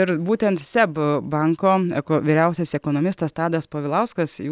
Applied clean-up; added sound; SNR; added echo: none; none; none; none.